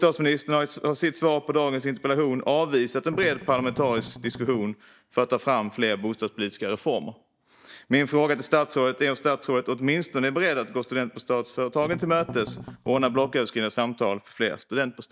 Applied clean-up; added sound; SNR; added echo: neural mask model DeepFilterNet 3.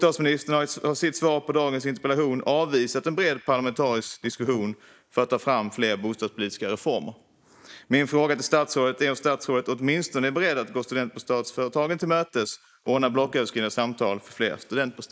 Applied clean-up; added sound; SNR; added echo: neural mask model Resemble Enhance denoiser.